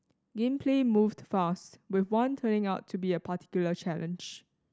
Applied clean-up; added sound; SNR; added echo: none; none; none; none.